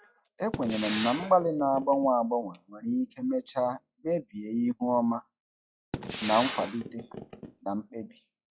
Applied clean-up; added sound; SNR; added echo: classical method log-MMSE.